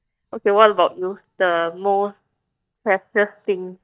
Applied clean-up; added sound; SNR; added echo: neural mask model DeepFilterNet 3.